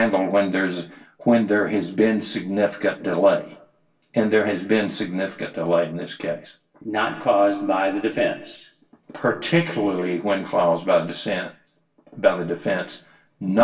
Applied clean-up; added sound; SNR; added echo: none; none; none; reverberation time 0.2 s.